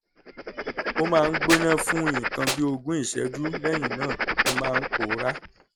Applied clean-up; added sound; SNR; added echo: none; Writing + Tools; 1 dB; none.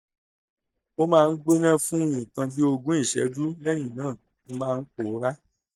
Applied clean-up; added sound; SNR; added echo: neural mask model DeepFilterNet 3.